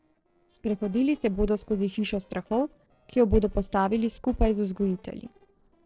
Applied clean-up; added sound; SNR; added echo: neural separator model SepFormer DNS4.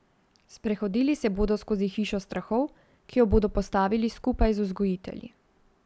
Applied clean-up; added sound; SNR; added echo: none; none; none; none.